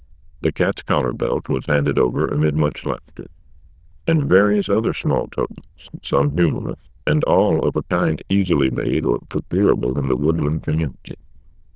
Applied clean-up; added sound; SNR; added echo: neural diffusion model UNIVERSE++.